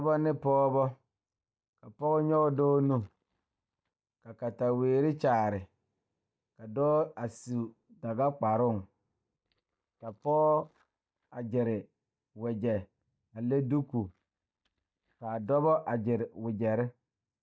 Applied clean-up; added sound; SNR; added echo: neural mask model DeepFilterNet 3.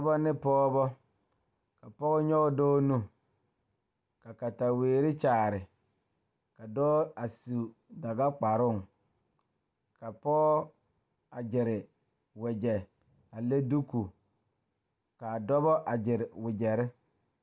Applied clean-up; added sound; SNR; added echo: none; none; none; none.